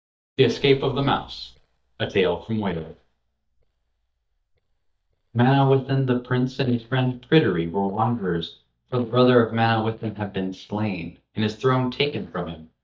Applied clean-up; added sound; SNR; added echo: neural mask model DeepFilterNet 3.